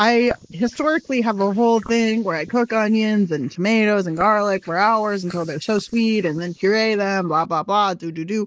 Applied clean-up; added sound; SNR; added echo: neural mask model Resemble Enhance denoiser.